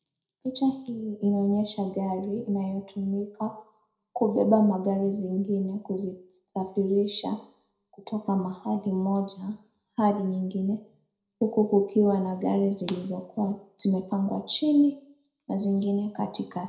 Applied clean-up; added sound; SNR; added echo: none; none; none; reverberation time 0.5 s.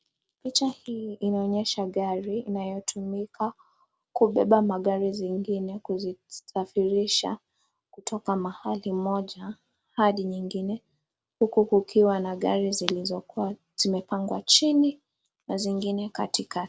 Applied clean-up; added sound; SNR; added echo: none; none; none; none.